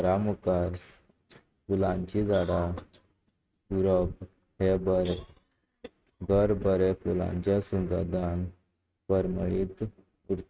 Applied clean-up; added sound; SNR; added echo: neural mask model RNNoise.